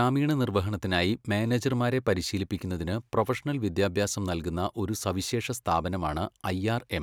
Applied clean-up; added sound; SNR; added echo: none; none; none; none.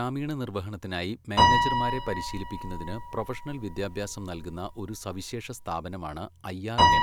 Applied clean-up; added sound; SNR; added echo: none; Piano; -5 dB; none.